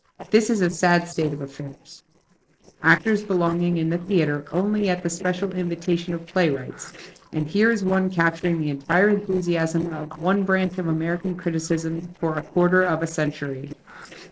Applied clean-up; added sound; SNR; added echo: neural separator model SepFormer DNS4.